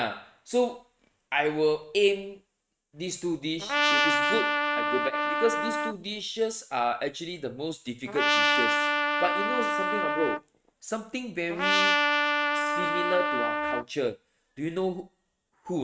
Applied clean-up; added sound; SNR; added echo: neural mask model RNNoise.